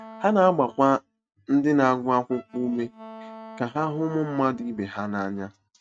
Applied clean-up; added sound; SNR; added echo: neural mask model RNNoise.